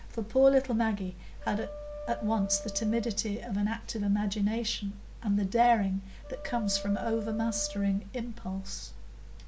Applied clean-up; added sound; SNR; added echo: none; Wind instrument, woodwind instrument; 15 dB; none.